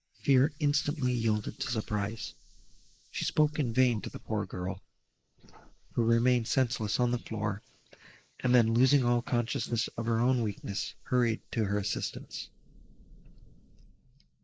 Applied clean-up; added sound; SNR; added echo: neural mask model Resemble Enhance denoiser.